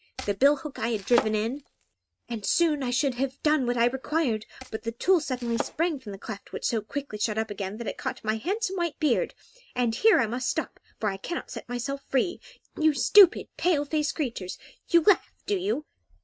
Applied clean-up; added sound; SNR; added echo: neural mask model RNNoise.